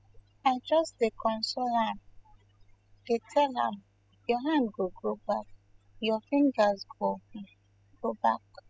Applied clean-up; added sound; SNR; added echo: classical method spectral subtraction.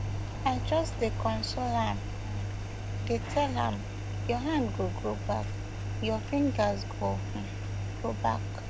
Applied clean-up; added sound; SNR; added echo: none; Engine; 1 dB; none.